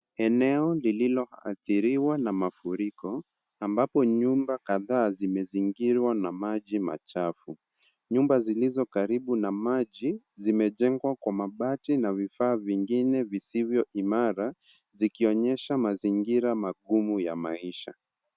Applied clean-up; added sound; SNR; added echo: none; none; none; none.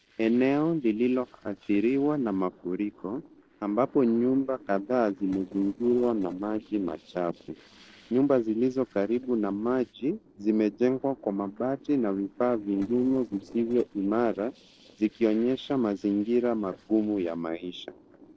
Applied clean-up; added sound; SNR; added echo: neural separator model SepFormer DNS4.